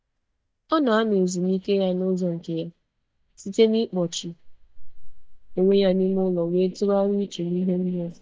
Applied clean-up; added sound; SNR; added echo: neural mask model DeepFilterNet 3.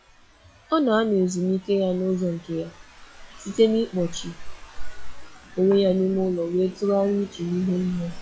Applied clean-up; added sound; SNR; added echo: classical method log-MMSE.